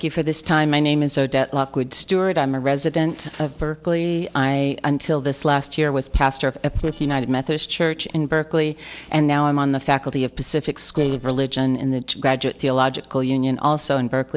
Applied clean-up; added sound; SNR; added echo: neural separator model SepFormer DNS4.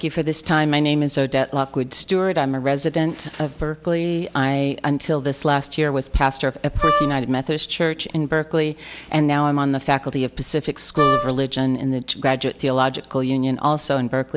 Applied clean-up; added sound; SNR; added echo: none; Wind instrument, woodwind instrument; 1 dB; none.